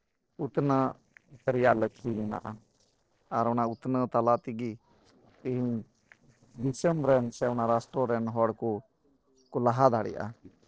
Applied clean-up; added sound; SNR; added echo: neural separator model SepFormer DNS4.